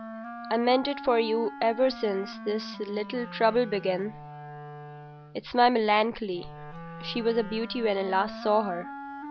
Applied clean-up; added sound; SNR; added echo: none; Wind instrument, woodwind instrument; 13 dB; none.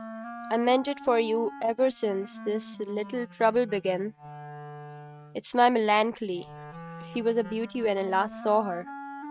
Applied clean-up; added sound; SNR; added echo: neural mask model RNNoise.